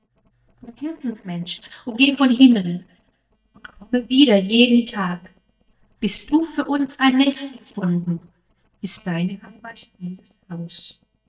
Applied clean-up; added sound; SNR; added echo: neural mask model DeepFilterNet 3.